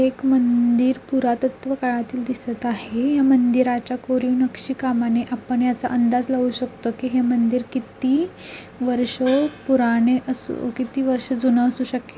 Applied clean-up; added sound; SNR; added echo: none; Gong; 18 dB; none.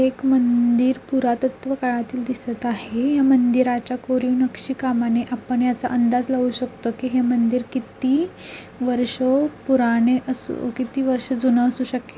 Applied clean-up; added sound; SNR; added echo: none; none; none; none.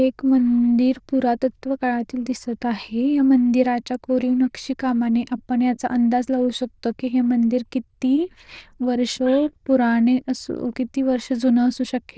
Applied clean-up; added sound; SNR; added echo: neural diffusion model UNIVERSE++.